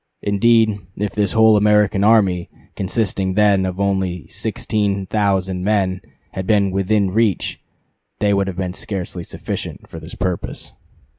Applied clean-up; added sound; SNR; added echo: none; none; none; none.